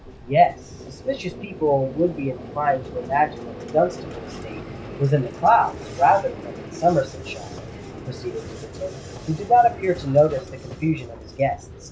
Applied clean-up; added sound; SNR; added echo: none; Vehicle; 13 dB; none.